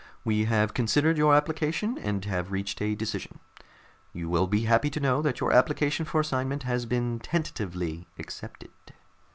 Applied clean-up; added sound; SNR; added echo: none; none; none; none.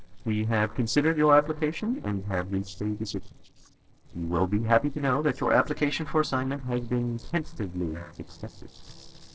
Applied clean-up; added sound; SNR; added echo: neural separator model SepFormer DNS4.